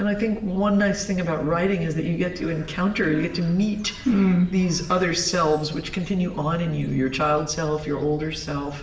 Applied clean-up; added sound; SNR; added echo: none; Bird; 18 dB; reverberation time 0.8 s.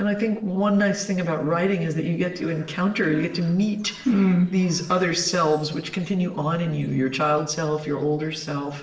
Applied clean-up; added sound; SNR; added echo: neural separator model SepFormer DNS4.